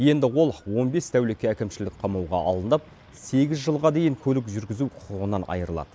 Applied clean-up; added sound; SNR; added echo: none; none; none; none.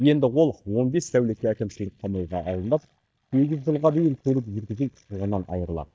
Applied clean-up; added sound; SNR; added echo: neural mask model DeepFilterNet 3.